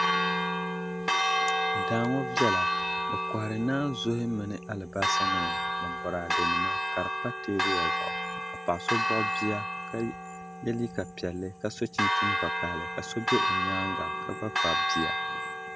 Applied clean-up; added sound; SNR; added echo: none; Church bell; -4 dB; none.